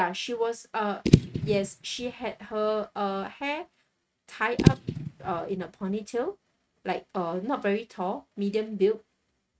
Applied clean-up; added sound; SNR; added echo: neural mask model RNNoise.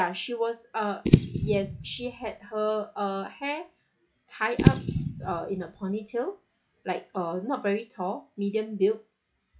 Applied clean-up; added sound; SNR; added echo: classical method log-MMSE.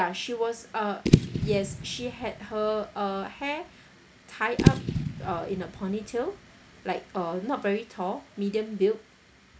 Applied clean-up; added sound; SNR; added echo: none; Fireworks / Boom; -1 dB; none.